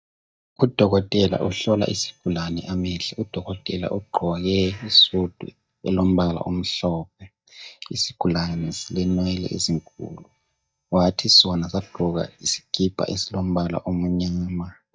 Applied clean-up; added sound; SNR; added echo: neural mask model DeepFilterNet 3.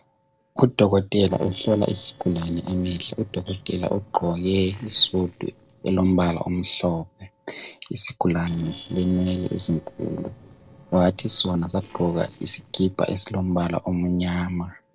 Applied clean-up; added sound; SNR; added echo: neural separator model SepFormer DNS4.